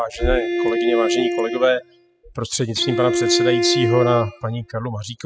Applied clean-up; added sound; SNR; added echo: classical method spectral subtraction.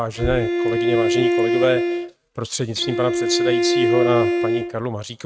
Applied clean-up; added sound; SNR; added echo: neural mask model RNNoise.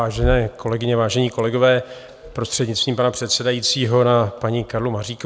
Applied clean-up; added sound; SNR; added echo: none; none; none; none.